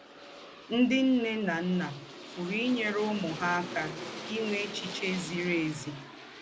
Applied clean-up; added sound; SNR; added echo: none; Aircraft; 11 dB; none.